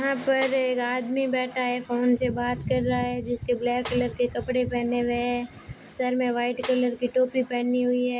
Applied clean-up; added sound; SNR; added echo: none; Snare drum; 18 dB; none.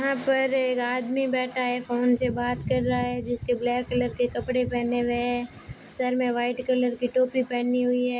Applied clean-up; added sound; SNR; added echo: none; none; none; none.